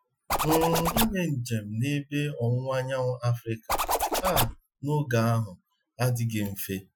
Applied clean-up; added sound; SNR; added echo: classical method Wiener filter.